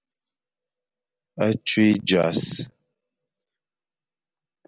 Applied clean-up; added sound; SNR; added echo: none; none; none; none.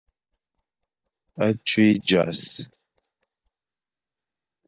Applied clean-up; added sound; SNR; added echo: neural mask model DeepFilterNet 3.